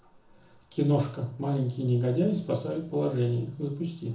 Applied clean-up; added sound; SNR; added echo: none; none; none; reverberation time 0.6 s.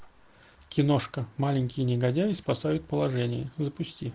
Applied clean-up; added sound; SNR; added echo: none; none; none; none.